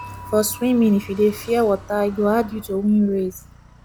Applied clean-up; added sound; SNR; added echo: none; Dishes, pots, and pans / Chink, clink + Car; 19 dB; none.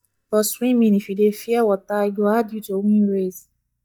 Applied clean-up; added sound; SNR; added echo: neural mask model DeepFilterNet 3.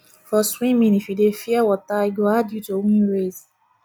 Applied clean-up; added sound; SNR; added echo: none; none; none; none.